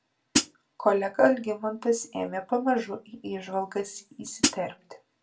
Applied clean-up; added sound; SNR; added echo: none; Hi-hat; -3 dB; reverberation time 0.2 s.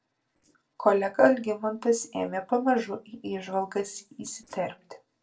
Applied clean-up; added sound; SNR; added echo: neural separator model SepFormer DNS4.